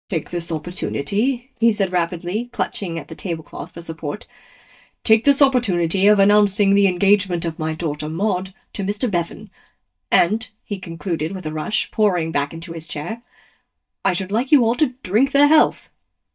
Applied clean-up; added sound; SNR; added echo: neural mask model DeepFilterNet 3.